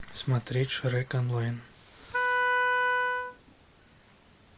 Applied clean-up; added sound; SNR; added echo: none; Wind instrument, woodwind instrument; -4 dB; none.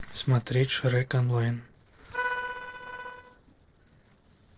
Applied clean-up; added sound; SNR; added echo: neural separator model SepFormer DNS4.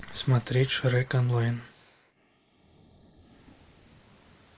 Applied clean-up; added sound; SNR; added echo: neural mask model Resemble Enhance denoiser.